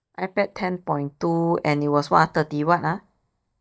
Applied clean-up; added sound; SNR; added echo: neural mask model DeepFilterNet 3.